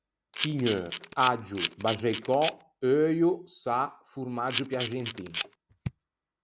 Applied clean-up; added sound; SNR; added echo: none; Camera; 1 dB; none.